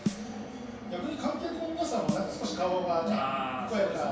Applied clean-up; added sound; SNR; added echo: none; Snare drum; 9 dB; reverberation time 0.7 s.